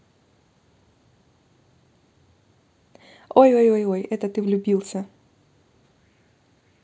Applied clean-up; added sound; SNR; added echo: none; none; none; none.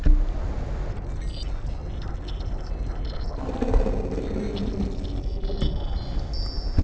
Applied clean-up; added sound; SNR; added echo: neural separator model SepFormer DNS4.